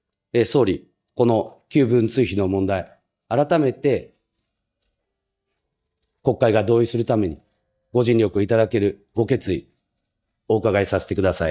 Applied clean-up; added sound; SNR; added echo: neural mask model DeepFilterNet 3.